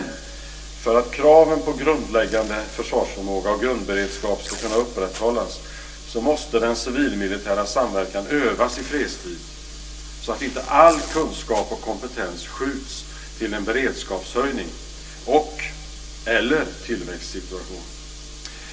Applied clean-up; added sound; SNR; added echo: none; Packing tape, duct tape; 17 dB; reverberation time 0.2 s.